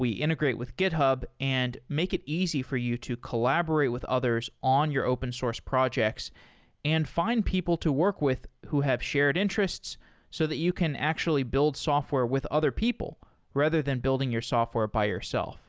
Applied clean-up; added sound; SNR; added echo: none; none; none; none.